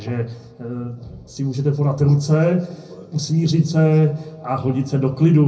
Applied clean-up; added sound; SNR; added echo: none; none; none; reverberation time 0.4 s.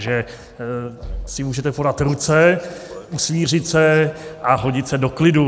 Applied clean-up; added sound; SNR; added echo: none; none; none; none.